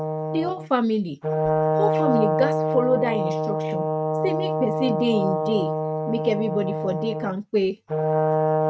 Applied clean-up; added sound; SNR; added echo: neural mask model RNNoise.